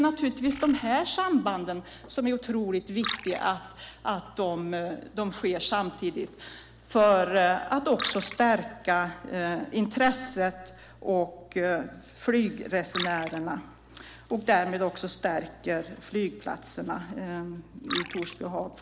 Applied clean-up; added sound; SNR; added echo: none; Bird + Liquid; 14 dB; none.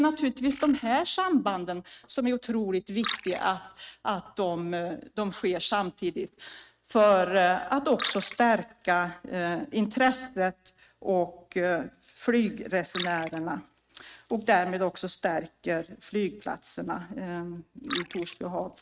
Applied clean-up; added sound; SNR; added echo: neural mask model RNNoise.